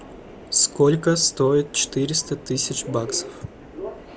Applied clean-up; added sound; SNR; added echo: none; Subway, metro, underground; 15 dB; none.